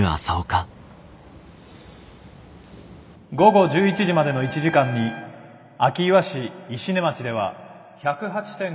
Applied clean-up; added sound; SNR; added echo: none; Trumpet; 17 dB; none.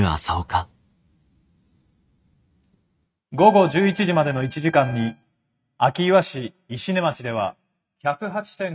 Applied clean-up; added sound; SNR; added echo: neural mask model RNNoise.